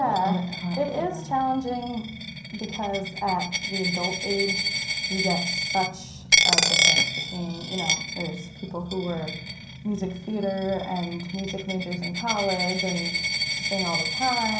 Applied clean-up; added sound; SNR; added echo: none; Coin (dropping); -1 dB; reverberation time 0.6 s.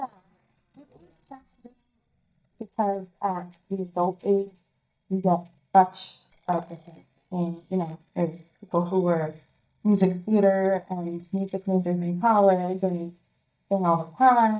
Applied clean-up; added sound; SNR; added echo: neural mask model DeepFilterNet 3.